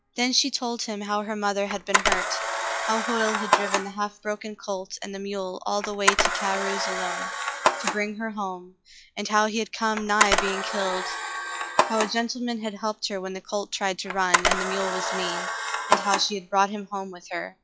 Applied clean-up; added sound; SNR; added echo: classical method log-MMSE.